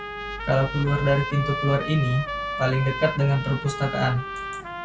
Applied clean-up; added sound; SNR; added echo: none; Trumpet; 8 dB; none.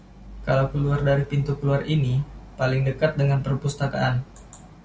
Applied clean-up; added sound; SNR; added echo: none; none; none; none.